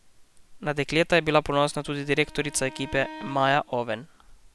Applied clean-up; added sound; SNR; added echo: none; Bowed string instrument; 19 dB; none.